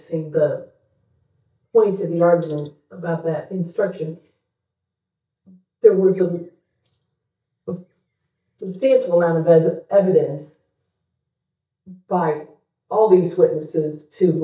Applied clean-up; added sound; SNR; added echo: neural mask model DeepFilterNet 3.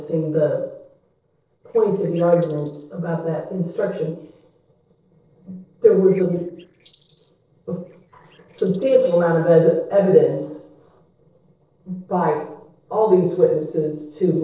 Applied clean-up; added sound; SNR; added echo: neural separator model SepFormer DNS4.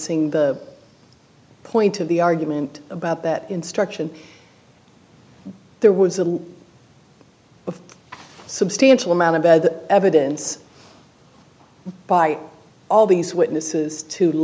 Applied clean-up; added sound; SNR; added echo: none; none; none; none.